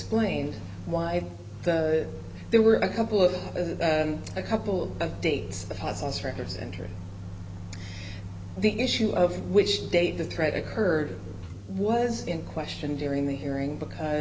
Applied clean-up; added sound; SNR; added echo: none; Microwave oven; 10 dB; none.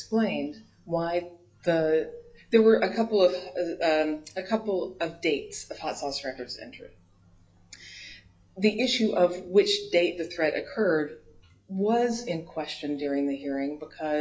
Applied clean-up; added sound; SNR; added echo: classical method log-MMSE.